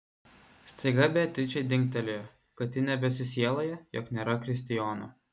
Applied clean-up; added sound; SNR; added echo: none; none; none; none.